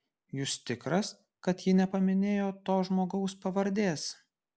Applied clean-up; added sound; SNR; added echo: none; none; none; none.